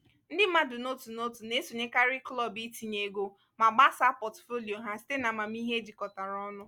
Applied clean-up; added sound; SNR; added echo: none; none; none; none.